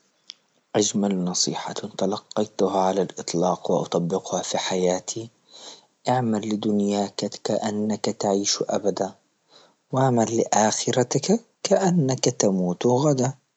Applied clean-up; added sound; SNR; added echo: none; none; none; none.